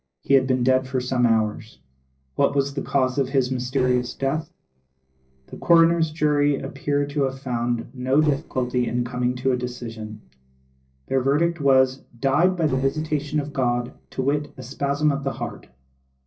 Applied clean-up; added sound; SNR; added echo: neural separator model SepFormer DNS4.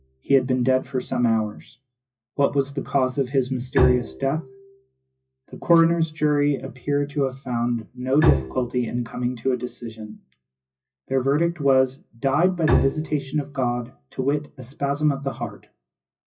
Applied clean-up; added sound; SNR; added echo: classical method WPE with log-MMSE.